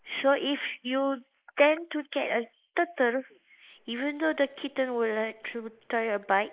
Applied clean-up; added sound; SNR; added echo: neural mask model Resemble Enhance denoiser.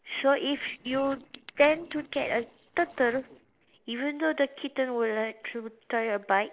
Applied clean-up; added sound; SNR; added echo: neural separator model SepFormer DNS4.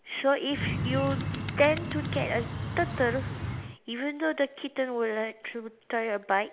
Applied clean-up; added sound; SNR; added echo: none; Bird; 3 dB; none.